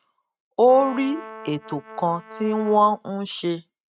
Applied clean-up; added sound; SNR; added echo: neural mask model RNNoise.